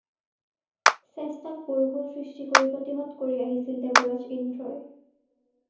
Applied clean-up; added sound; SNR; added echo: none; Clapping; -2 dB; reverberation time 0.7 s.